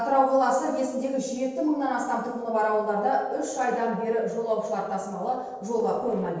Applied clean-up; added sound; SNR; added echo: neural separator model SepFormer DNS4.